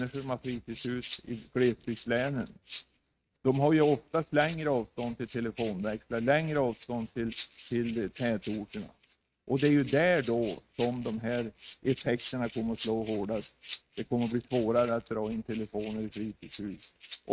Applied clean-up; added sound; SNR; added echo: neural mask model RNNoise.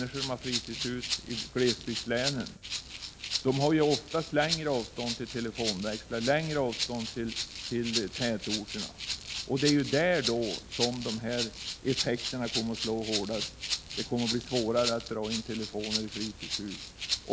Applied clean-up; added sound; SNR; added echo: none; Rattle (instrument); 5 dB; none.